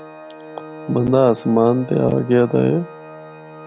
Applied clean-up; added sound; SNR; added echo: none; Organ; 18 dB; none.